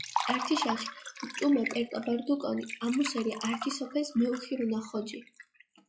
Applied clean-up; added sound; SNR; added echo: classical method log-MMSE.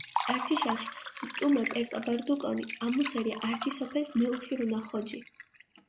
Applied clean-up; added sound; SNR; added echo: none; Liquid; 7 dB; none.